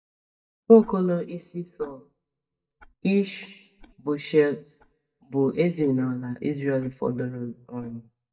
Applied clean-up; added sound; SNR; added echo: neural mask model DeepFilterNet 3.